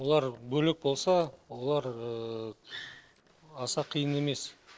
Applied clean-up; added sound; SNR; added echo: neural separator model SepFormer DNS4.